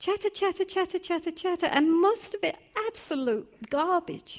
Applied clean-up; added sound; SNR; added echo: none; none; none; none.